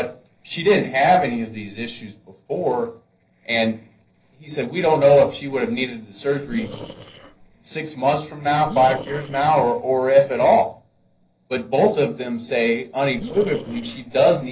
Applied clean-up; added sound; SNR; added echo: neural separator model SepFormer DNS4.